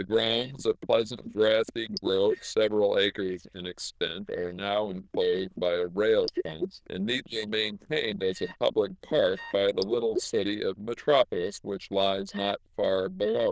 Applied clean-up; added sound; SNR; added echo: neural diffusion model UNIVERSE++.